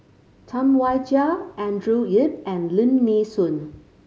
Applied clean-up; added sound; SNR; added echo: none; none; none; none.